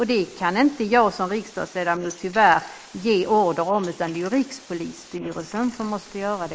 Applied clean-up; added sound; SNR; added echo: neural mask model Resemble Enhance denoiser.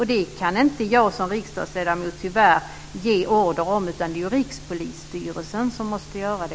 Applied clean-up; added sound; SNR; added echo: none; none; none; none.